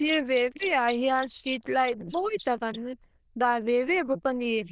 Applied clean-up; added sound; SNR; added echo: neural diffusion model UNIVERSE++.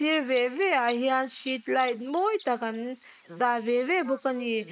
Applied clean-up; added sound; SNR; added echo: neural mask model Resemble Enhance denoiser.